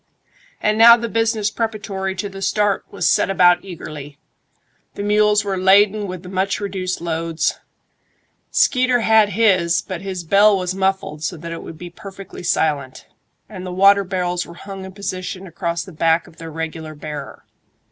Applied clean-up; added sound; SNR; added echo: none; none; none; none.